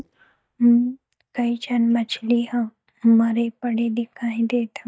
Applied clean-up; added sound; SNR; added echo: neural mask model DeepFilterNet 3.